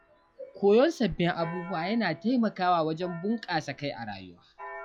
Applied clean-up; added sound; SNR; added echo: classical method log-MMSE.